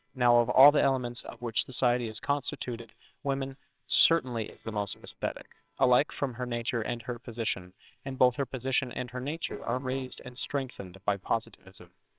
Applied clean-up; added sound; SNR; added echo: neural separator model SepFormer WHAMR!.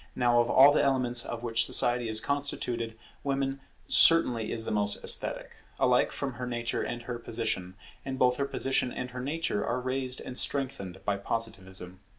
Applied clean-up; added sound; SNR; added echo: none; none; none; none.